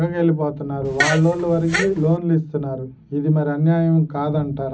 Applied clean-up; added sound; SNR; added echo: none; Fart; 6 dB; reverberation time 0.4 s.